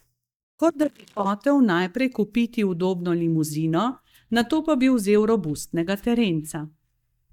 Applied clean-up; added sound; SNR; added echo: neural mask model DeepFilterNet 3.